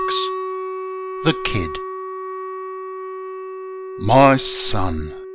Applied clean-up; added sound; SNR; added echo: none; Wind instrument, woodwind instrument; 6 dB; none.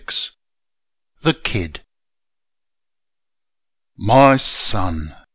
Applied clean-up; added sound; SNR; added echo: none; none; none; none.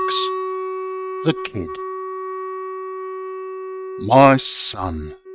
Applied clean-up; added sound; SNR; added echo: neural mask model RNNoise.